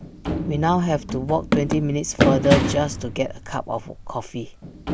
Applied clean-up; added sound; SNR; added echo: none; Run; 1 dB; none.